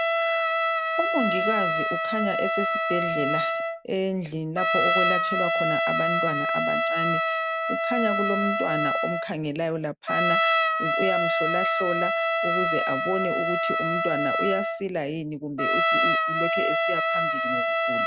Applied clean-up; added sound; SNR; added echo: none; Trumpet; -5 dB; none.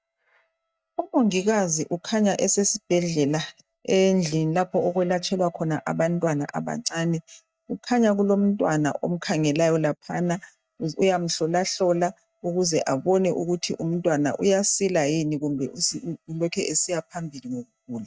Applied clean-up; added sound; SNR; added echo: neural mask model DeepFilterNet 3.